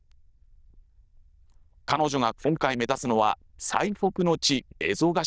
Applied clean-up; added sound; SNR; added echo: neural diffusion model UNIVERSE++.